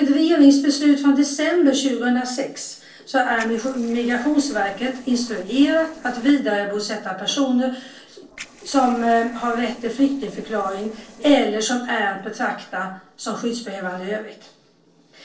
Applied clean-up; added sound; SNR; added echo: neural separator model SepFormer DNS4.